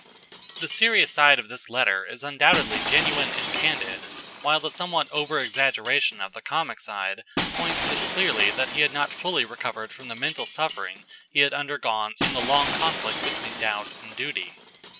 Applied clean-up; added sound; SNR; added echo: none; Shatter; 4 dB; none.